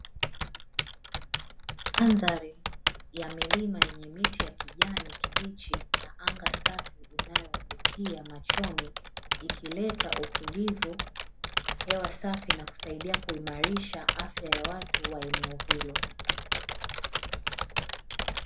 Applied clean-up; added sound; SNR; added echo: none; Typing; -5 dB; none.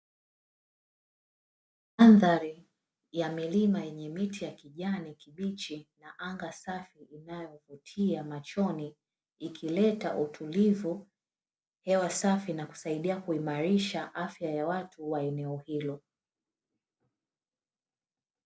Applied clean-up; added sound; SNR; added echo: none; none; none; none.